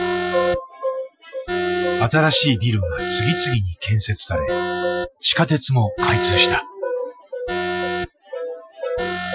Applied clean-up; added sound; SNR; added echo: classical method Wiener filter.